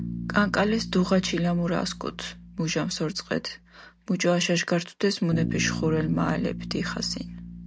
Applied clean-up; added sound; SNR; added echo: none; Bass guitar; 9 dB; none.